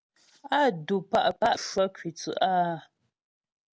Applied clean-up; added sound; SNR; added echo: none; none; none; none.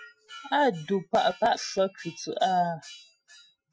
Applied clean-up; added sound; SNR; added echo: classical method Wiener filter.